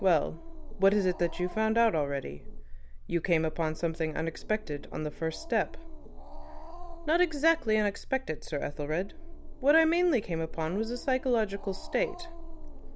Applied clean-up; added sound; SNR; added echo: none; Growling; 19 dB; none.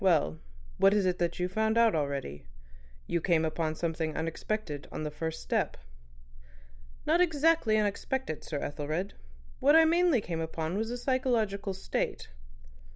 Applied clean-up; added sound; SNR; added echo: none; none; none; none.